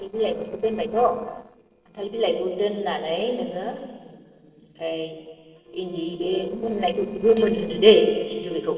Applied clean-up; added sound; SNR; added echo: neural separator model SepFormer DNS4.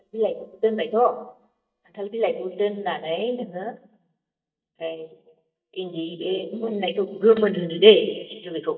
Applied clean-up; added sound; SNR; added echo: neural mask model DeepFilterNet 3.